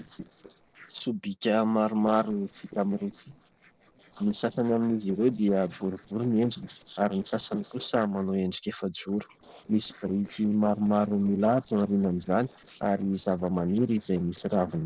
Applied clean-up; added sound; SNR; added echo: neural separator model SepFormer DNS4.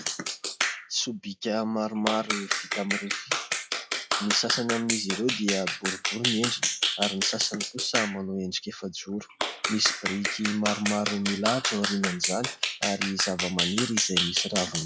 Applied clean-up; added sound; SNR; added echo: classical method log-MMSE.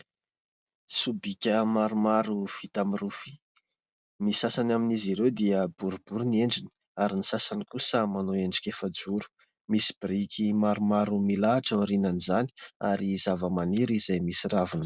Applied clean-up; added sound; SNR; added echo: none; none; none; none.